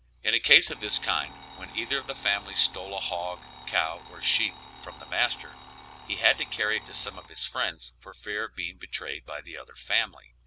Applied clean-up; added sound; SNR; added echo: none; Alarm; 18 dB; none.